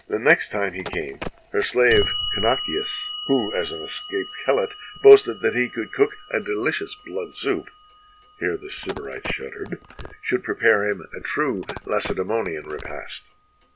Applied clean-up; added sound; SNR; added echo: none; Telephone + Clock; 12 dB; none.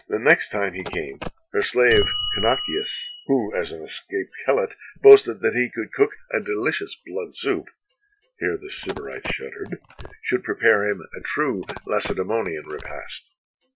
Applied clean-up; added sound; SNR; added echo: classical method Wiener filter.